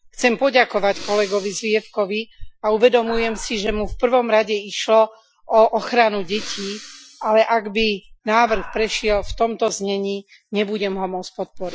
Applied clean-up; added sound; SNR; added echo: classical method Wiener filter.